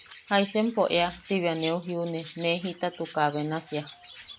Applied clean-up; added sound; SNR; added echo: none; Chirp, tweet; 18 dB; none.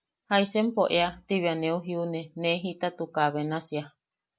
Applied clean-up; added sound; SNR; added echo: none; none; none; none.